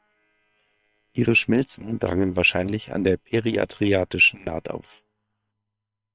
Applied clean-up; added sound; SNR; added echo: neural separator model SepFormer WHAM!.